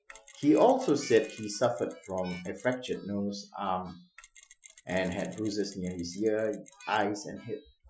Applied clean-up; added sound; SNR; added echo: classical method Wiener filter.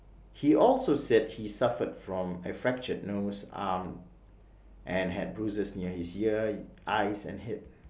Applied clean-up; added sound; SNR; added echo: none; none; none; none.